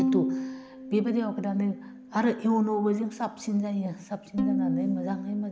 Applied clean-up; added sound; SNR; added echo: none; Bowed string instrument; 4 dB; none.